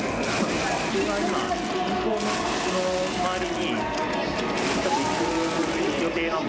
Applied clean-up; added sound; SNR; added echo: none; Water / Splash, splatter; 10 dB; none.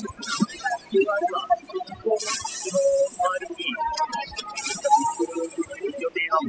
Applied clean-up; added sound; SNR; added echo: classical method spectral subtraction.